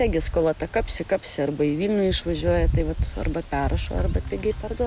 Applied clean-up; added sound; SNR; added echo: none; none; none; none.